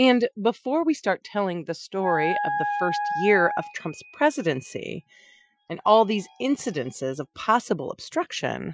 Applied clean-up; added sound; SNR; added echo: classical method Wiener filter.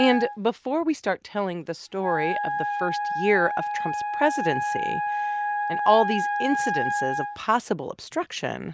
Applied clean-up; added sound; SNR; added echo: none; Wind instrument, woodwind instrument; 2 dB; none.